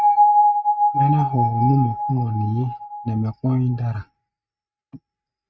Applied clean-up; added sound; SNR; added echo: neural mask model RNNoise.